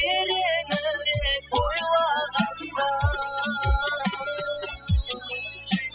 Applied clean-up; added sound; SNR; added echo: classical method spectral subtraction.